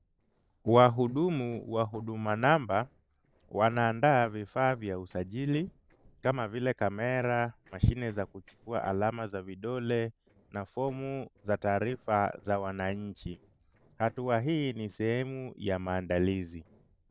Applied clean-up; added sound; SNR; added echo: neural separator model SepFormer DNS4.